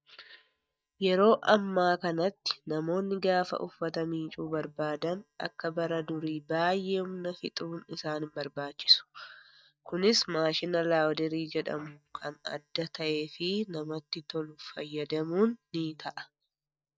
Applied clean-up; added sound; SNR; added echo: neural mask model DeepFilterNet 3.